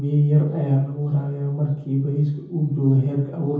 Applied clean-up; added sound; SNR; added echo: none; none; none; reverberation time 0.7 s.